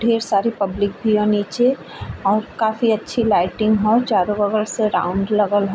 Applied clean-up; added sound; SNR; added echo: none; none; none; none.